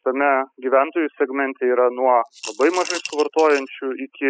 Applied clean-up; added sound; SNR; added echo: classical method spectral subtraction.